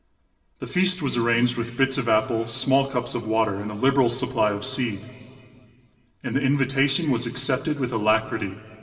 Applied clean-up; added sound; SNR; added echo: none; none; none; reverberation time 2.6 s.